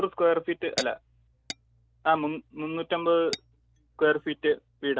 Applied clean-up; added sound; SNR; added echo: none; Tap / Glass; 16 dB; none.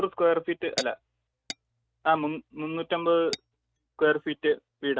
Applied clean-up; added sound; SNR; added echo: neural mask model RNNoise.